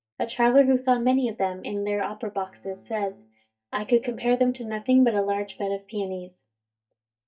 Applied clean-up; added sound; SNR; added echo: neural mask model DeepFilterNet 3.